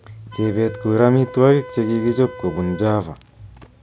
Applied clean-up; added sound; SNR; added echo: none; Wind instrument, woodwind instrument; 17 dB; none.